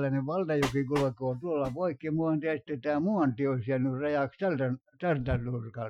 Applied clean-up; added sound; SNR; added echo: classical method Wiener filter.